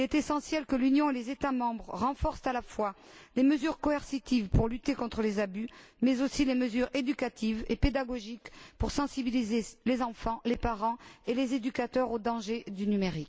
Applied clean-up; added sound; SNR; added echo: none; none; none; none.